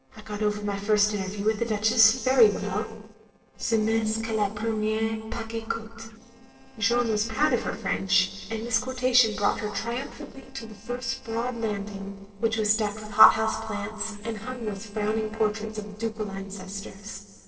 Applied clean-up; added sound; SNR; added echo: neural separator model SepFormer DNS4.